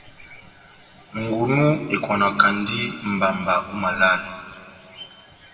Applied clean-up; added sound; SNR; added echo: none; none; none; reverberation time 1.9 s.